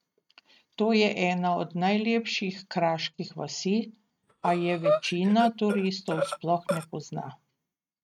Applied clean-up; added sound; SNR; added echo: neural mask model RNNoise.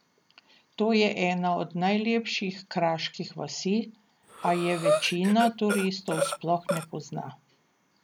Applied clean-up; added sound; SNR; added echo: none; Breathing; 4 dB; none.